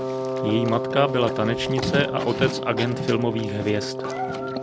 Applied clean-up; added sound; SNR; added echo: none; Wind instrument, woodwind instrument + Livestock, farm animals, working animals; 3 dB; none.